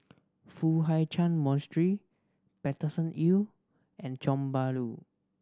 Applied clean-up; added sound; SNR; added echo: none; none; none; none.